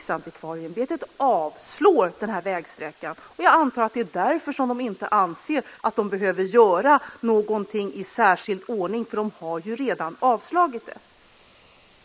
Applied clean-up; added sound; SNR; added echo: neural mask model Resemble Enhance denoiser.